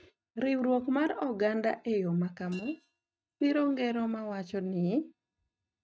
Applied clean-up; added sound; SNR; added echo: neural mask model RNNoise.